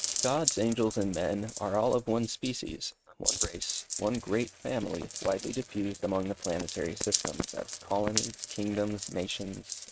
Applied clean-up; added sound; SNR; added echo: neural mask model RNNoise.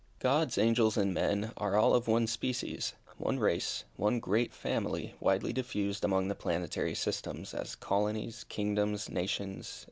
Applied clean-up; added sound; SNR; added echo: none; none; none; none.